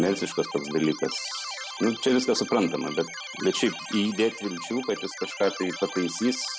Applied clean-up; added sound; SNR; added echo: none; Keyboard (musical); 11 dB; none.